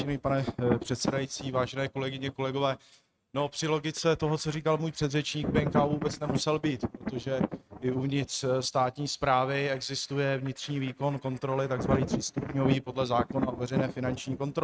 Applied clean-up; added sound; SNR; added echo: neural mask model RNNoise.